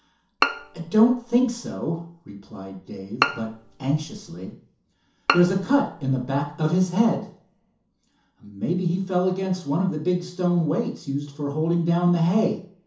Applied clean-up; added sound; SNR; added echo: none; Bowed string instrument; 6 dB; reverberation time 0.9 s.